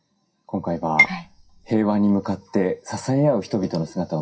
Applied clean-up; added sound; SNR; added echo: classical method WPE with log-MMSE.